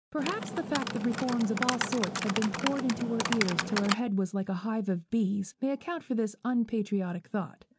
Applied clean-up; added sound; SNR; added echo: none; Typing; 3 dB; none.